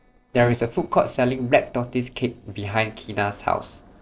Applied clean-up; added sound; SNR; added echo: neural separator model SepFormer DNS4.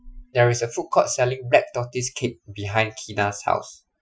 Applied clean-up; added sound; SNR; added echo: classical method Wiener filter.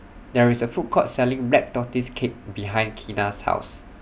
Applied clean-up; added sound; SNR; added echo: none; none; none; none.